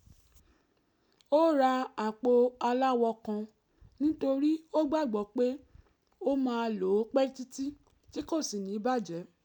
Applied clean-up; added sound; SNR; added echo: none; none; none; none.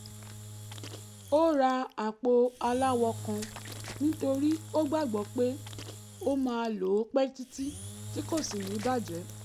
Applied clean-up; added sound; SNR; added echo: none; Engine / Drill; 13 dB; none.